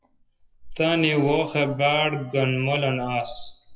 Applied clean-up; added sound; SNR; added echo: classical method WPE with log-MMSE.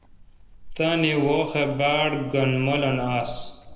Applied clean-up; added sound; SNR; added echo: none; Chewing, mastication; 16 dB; reverberation time 0.7 s.